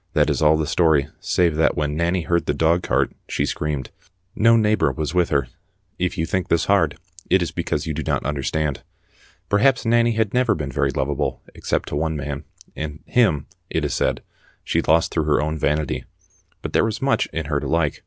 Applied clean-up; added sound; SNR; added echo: none; none; none; none.